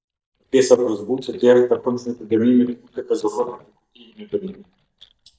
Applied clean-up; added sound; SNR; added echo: neural mask model DeepFilterNet 3.